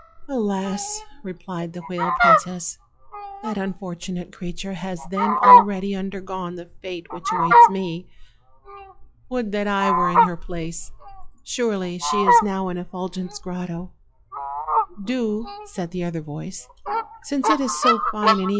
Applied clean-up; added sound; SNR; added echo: classical method log-MMSE.